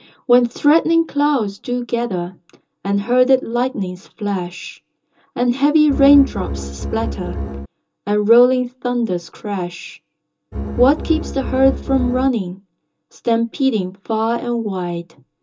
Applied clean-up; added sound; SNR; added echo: none; Bowed string instrument; 6 dB; reverberation time 0.2 s.